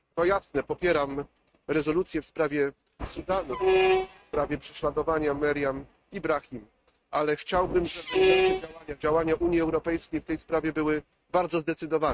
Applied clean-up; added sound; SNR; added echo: neural mask model RNNoise.